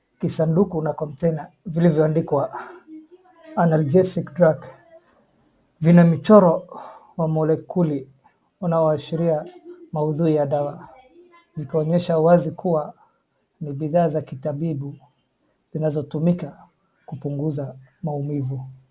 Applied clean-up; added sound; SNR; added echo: none; none; none; none.